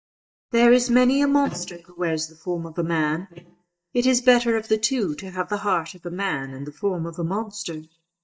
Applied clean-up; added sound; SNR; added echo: neural mask model DeepFilterNet 3.